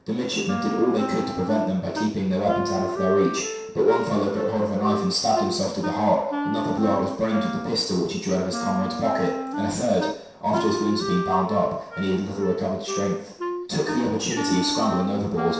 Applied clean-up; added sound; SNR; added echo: none; Wind instrument, woodwind instrument; 7 dB; reverberation time 0.7 s.